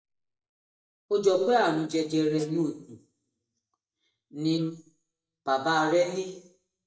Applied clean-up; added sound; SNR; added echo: neural mask model DeepFilterNet 3.